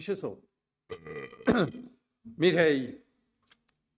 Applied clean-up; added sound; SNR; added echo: neural mask model RNNoise.